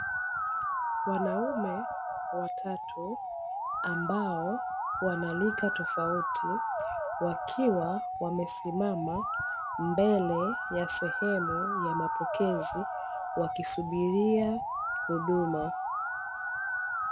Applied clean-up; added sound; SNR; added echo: none; Musical instrument; 1 dB; none.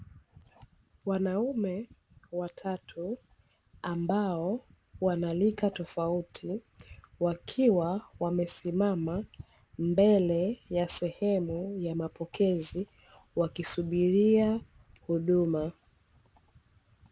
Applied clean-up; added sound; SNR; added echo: none; none; none; none.